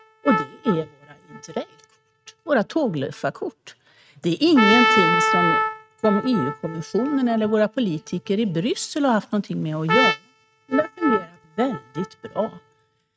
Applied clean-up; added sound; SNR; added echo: neural mask model RNNoise.